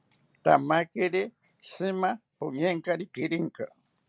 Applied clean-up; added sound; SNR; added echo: none; none; none; none.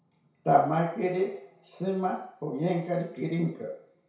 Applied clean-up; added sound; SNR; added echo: none; none; none; reverberation time 0.6 s.